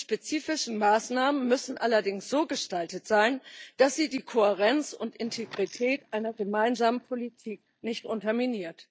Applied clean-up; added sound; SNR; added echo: neural mask model DeepFilterNet 3.